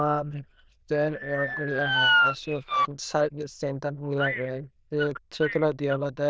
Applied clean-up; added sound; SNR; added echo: neural diffusion model UNIVERSE++.